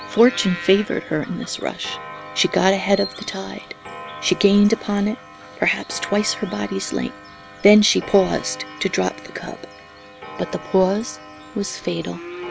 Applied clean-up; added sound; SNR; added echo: none; Bird vocalization, bird call, bird song + Clock; 15 dB; none.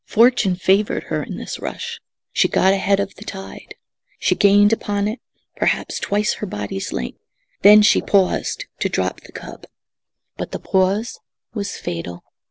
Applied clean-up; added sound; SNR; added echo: none; none; none; none.